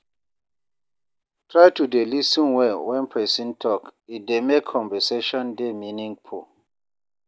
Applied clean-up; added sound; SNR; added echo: none; none; none; none.